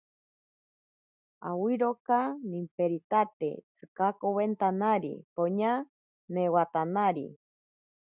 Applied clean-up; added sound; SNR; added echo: none; none; none; none.